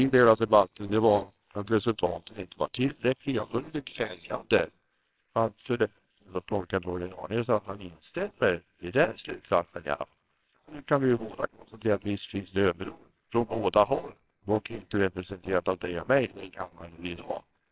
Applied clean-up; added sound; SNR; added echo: neural separator model SepFormer WHAMR!.